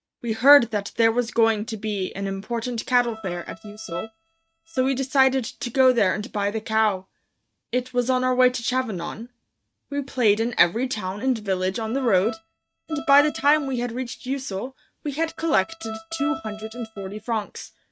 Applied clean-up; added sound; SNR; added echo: neural mask model RNNoise.